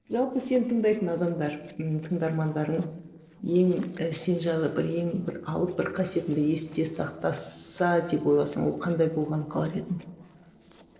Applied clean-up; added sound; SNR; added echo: neural separator model SepFormer DNS4.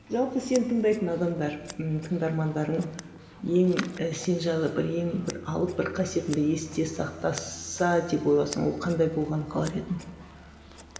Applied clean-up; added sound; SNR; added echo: none; Scissors; 19 dB; reverberation time 1.7 s.